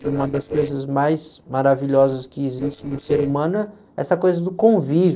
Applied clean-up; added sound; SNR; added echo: neural separator model SepFormer DNS4.